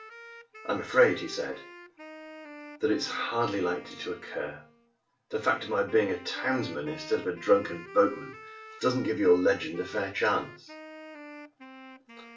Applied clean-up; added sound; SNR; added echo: none; Wind instrument, woodwind instrument; 17 dB; reverberation time 0.3 s.